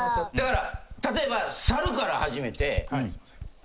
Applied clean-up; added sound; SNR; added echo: none; Typing; 6 dB; none.